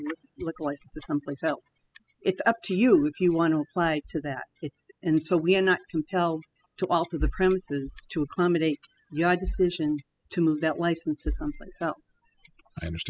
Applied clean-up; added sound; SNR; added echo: classical method spectral subtraction.